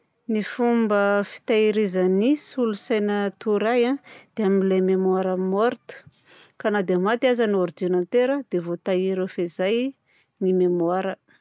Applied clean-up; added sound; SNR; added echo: none; none; none; none.